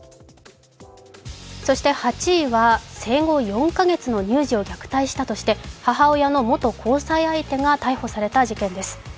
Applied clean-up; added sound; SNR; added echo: none; none; none; none.